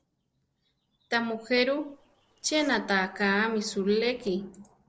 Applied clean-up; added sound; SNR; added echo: neural separator model SepFormer DNS4.